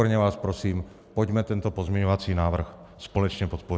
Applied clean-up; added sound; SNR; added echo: none; none; none; none.